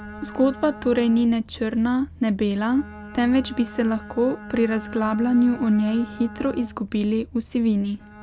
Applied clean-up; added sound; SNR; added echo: none; Bowed string instrument; 17 dB; none.